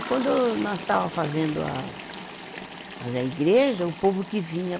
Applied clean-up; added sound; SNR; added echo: none; Toilet flush; 12 dB; none.